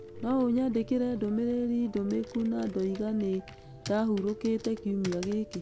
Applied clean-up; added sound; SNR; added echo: none; Piano + Computer keyboard; 17 dB; none.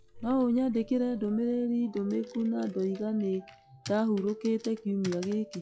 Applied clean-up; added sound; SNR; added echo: classical method log-MMSE.